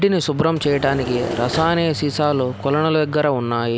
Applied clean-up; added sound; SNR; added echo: none; Engine / Mechanisms; 12 dB; none.